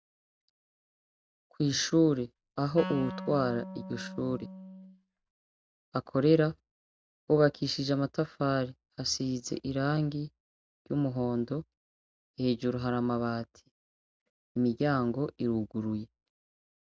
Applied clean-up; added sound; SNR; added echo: none; Wind instrument, woodwind instrument; 10 dB; none.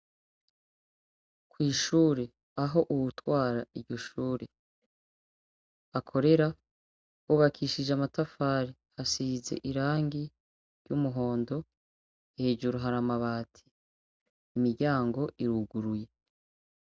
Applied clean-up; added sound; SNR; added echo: none; none; none; none.